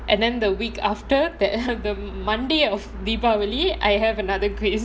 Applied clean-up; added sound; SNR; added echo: none; none; none; none.